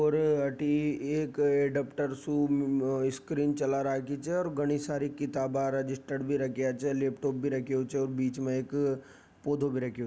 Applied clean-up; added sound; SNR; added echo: none; none; none; none.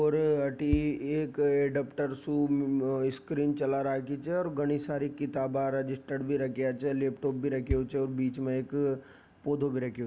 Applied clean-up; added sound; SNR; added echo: none; Bass drum; 11 dB; none.